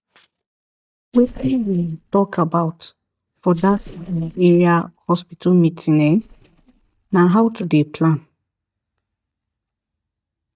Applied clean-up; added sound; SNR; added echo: neural mask model DeepFilterNet 3.